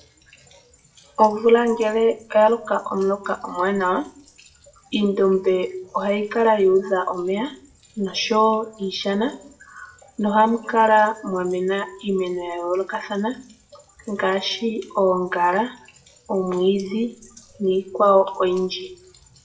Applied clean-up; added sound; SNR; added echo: classical method WPE with log-MMSE.